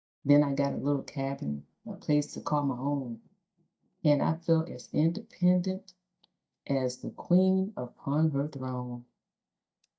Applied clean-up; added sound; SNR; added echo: neural mask model DeepFilterNet 3.